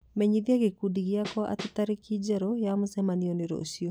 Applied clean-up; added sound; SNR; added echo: none; Snare drum; 12 dB; none.